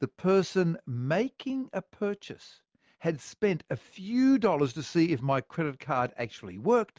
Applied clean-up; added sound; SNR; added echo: none; none; none; none.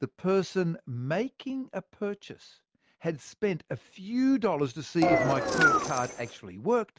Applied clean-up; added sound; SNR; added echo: none; Engine; -4 dB; none.